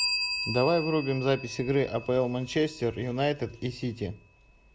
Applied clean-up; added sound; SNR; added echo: none; Bell; 8 dB; none.